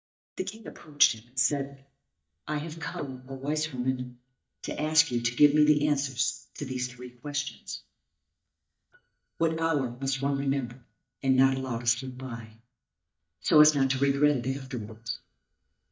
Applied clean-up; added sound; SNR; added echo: neural mask model DeepFilterNet 3.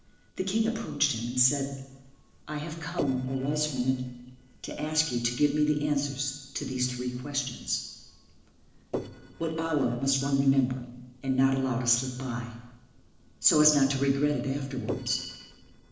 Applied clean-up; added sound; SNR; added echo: neural separator model SepFormer DNS4.